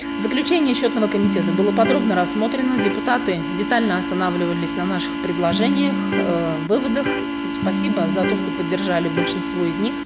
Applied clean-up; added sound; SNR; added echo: none; Electric guitar + Organ; 2 dB; none.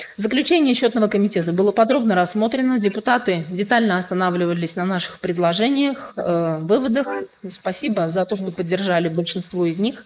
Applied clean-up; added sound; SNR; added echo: neural mask model Resemble Enhance denoiser.